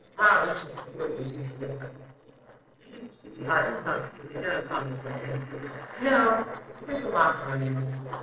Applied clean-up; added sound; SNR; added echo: neural separator model SepFormer DNS4.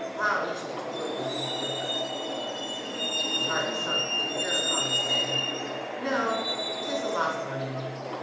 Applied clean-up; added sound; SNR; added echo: none; Truck; -4 dB; reverberation time 1.0 s.